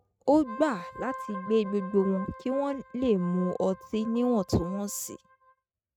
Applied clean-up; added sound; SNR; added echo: neural mask model RNNoise.